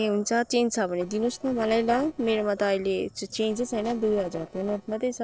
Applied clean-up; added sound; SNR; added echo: neural separator model SepFormer DNS4.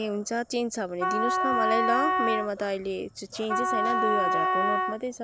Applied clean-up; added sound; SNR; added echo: none; Wind instrument, woodwind instrument; -3 dB; none.